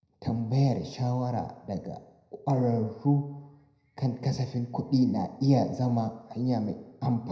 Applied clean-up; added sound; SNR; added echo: none; none; none; reverberation time 0.7 s.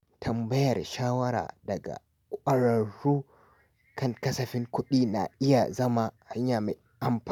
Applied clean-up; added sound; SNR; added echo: none; none; none; none.